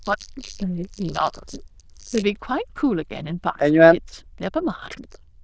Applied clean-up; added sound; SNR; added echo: neural diffusion model UNIVERSE++.